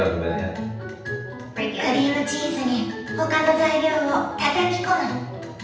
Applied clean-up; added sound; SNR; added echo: none; none; none; reverberation time 0.8 s.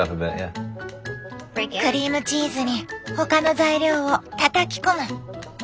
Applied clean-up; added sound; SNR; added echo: none; none; none; none.